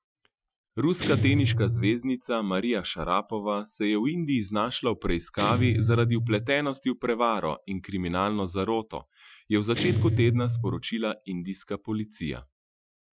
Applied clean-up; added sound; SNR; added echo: classical method Wiener filter.